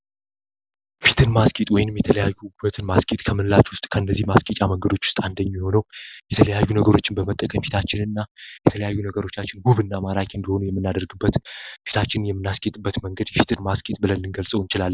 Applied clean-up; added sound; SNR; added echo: none; none; none; none.